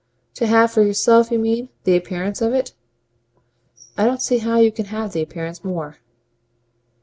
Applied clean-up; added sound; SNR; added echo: none; none; none; none.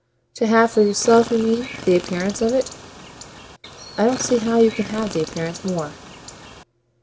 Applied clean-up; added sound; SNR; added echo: none; Chirp, tweet; 14 dB; none.